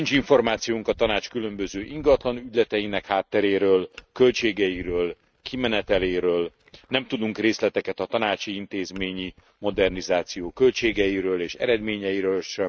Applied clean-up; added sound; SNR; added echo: neural mask model RNNoise.